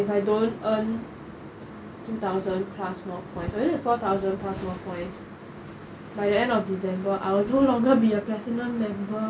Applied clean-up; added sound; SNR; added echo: none; none; none; none.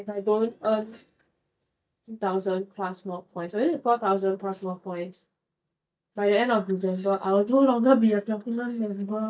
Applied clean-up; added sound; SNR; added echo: neural mask model DeepFilterNet 3.